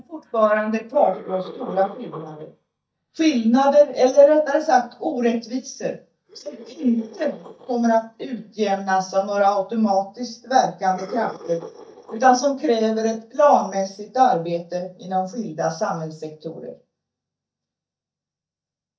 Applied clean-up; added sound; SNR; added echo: neural mask model DeepFilterNet 3.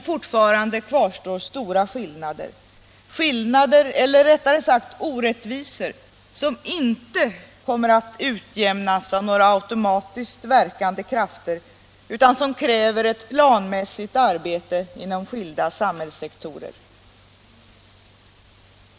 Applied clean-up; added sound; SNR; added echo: none; none; none; none.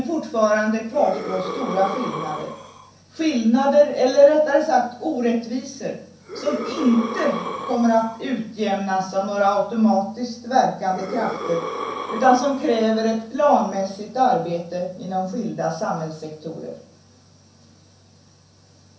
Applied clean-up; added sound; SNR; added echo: none; Breathing; 10 dB; reverberation time 0.6 s.